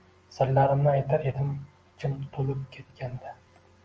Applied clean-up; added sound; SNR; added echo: none; none; none; none.